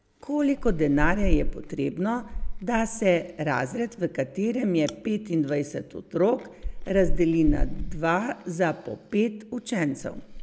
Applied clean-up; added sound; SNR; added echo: none; Chewing, mastication; 4 dB; none.